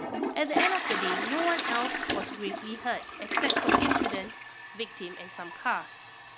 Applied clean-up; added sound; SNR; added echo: none; Toilet flush; -3 dB; none.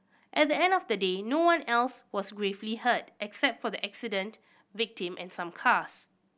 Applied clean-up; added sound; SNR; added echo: none; none; none; none.